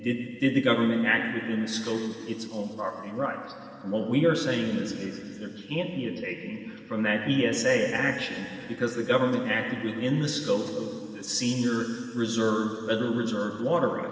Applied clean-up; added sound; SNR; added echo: none; none; none; reverberation time 2.7 s.